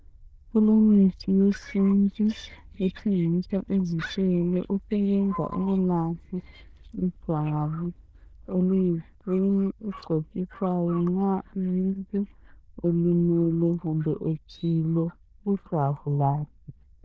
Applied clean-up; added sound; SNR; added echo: neural diffusion model UNIVERSE++.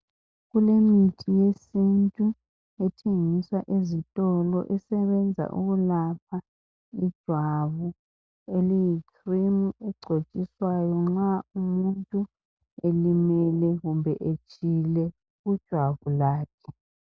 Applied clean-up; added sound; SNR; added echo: none; none; none; none.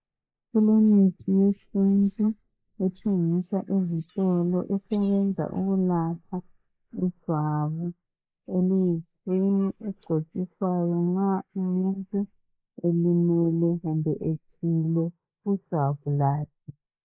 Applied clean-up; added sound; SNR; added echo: neural mask model Resemble Enhance denoiser.